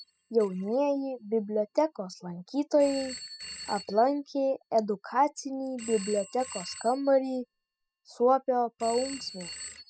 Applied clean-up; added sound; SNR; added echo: classical method spectral subtraction.